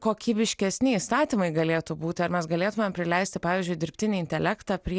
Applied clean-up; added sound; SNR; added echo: none; none; none; none.